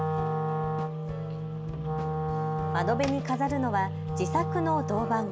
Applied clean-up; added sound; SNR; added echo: none; Wind instrument, woodwind instrument; 0 dB; none.